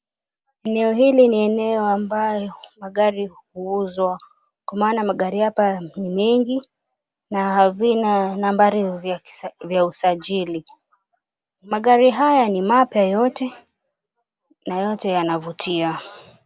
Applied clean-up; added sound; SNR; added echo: none; none; none; none.